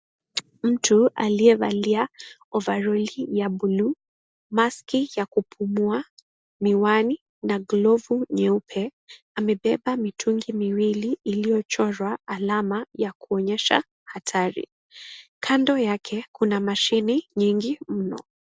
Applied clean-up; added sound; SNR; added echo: none; none; none; none.